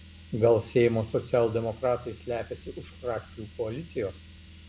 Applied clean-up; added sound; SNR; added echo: none; Car; 19 dB; none.